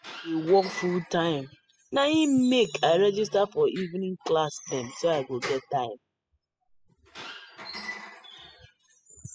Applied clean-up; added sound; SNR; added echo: classical method spectral subtraction.